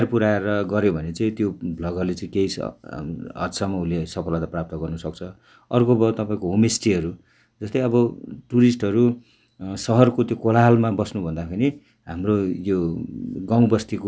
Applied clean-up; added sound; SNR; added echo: none; none; none; none.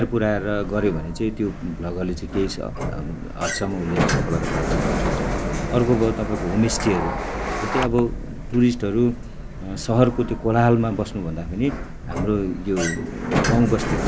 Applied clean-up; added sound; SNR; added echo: none; Sliding door; 3 dB; none.